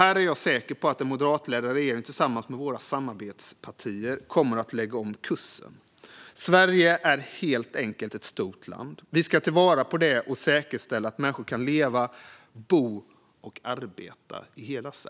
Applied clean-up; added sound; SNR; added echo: none; none; none; none.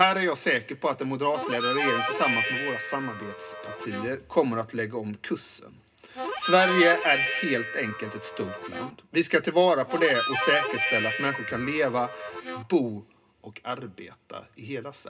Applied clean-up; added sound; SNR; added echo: none; Harmonica; 3 dB; reverberation time 0.2 s.